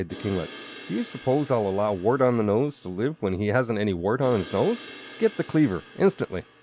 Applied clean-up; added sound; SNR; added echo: none; Crash cymbal; 19 dB; none.